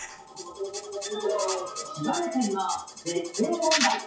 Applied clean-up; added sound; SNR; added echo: classical method WPE with log-MMSE.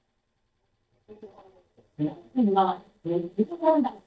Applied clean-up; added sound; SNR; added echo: neural mask model DeepFilterNet 3.